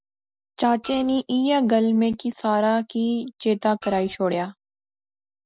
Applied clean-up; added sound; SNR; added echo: none; Printer; 19 dB; none.